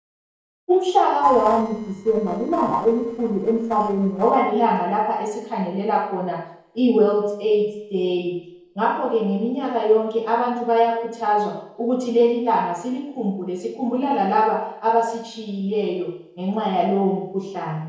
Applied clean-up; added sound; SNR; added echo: neural separator model SepFormer DNS4.